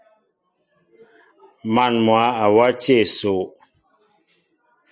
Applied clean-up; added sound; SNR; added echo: none; none; none; none.